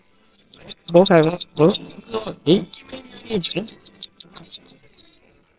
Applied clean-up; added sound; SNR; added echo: neural separator model SepFormer WHAMR!.